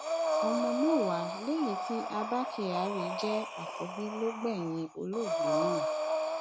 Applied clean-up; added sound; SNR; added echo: none; Breathing; -1 dB; none.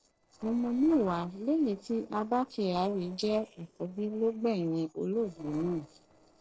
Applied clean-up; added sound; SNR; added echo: neural separator model SepFormer DNS4.